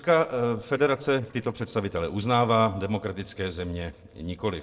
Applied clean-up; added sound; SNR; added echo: neural separator model SepFormer DNS4.